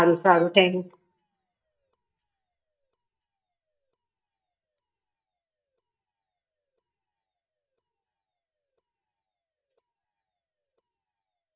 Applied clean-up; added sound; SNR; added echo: neural mask model DeepFilterNet 3.